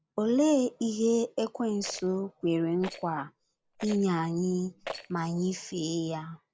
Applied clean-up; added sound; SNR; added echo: none; Rattle; 17 dB; none.